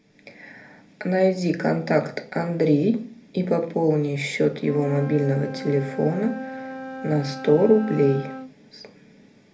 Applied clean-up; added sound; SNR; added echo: none; Wind instrument, woodwind instrument; 15 dB; reverberation time 0.3 s.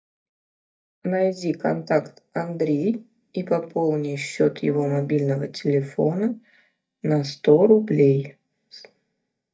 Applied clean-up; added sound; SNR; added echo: neural mask model DeepFilterNet 3.